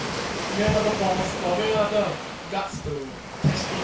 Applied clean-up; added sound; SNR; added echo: none; Waves, surf; 4 dB; reverberation time 0.2 s.